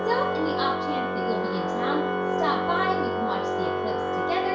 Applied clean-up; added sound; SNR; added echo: none; Organ; -4 dB; reverberation time 0.6 s.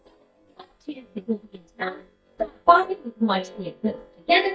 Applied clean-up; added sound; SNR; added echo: neural mask model DeepFilterNet 3.